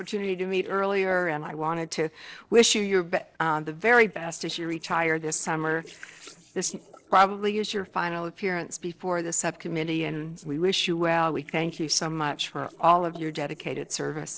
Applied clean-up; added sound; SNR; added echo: neural separator model SepFormer DNS4.